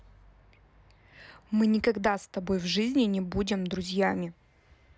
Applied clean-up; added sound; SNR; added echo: none; none; none; none.